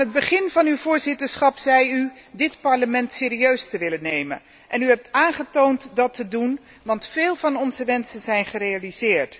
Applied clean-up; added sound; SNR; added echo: none; none; none; none.